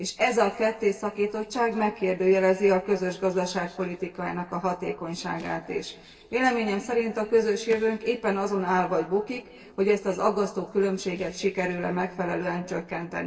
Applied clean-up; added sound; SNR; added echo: neural separator model SepFormer DNS4.